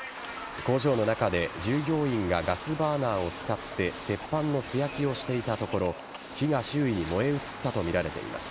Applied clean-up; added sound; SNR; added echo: none; Water / Mechanisms; 15 dB; none.